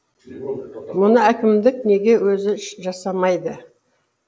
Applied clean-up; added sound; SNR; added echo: none; none; none; none.